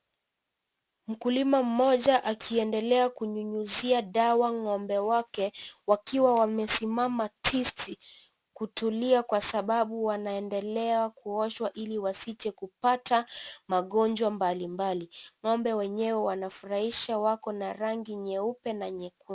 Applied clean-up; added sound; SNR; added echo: none; none; none; none.